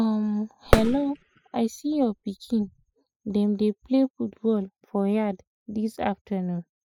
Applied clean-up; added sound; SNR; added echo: classical method spectral subtraction.